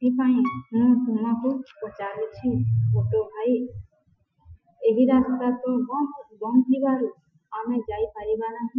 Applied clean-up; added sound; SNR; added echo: classical method Wiener filter.